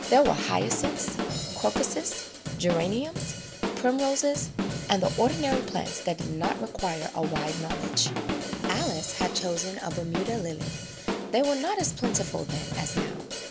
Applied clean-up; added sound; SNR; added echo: none; Drum / Drum kit; 4 dB; none.